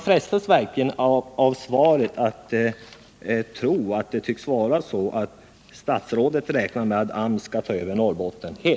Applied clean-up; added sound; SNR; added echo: none; none; none; none.